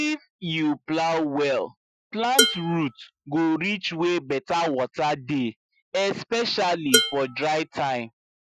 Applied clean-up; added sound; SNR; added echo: classical method Wiener filter.